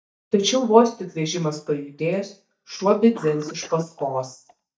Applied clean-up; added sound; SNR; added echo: neural mask model DeepFilterNet 3.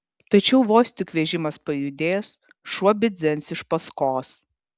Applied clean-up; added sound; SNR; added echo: none; none; none; none.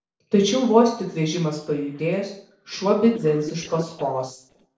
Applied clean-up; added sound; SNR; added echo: neural separator model SepFormer DNS4.